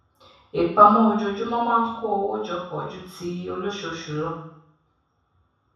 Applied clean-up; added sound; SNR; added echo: none; none; none; reverberation time 0.7 s.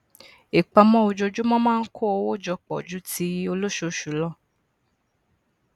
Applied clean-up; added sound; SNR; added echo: none; none; none; none.